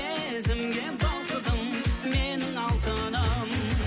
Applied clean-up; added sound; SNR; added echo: none; none; none; none.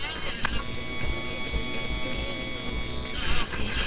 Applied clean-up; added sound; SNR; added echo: neural separator model SepFormer WHAMR!.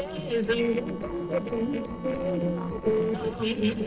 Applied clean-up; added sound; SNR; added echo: neural separator model SepFormer DNS4.